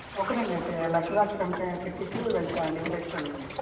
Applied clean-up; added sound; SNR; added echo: none; Waves, surf; 8 dB; reverberation time 1.3 s.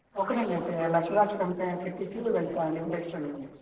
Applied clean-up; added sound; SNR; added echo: neural separator model SepFormer DNS4.